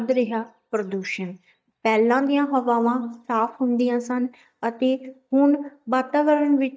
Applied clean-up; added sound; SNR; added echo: neural mask model DeepFilterNet 3.